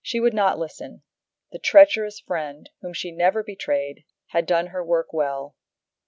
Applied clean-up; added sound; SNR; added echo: none; none; none; none.